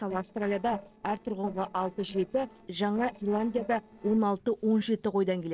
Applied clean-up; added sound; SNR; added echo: neural separator model SepFormer DNS4.